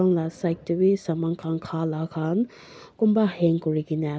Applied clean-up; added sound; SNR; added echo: none; none; none; none.